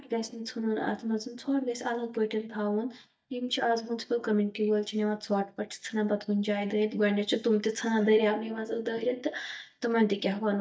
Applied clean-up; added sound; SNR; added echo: neural mask model DeepFilterNet 3.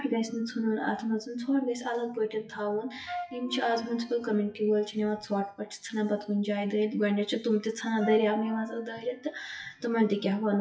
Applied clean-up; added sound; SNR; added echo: classical method WPE with log-MMSE.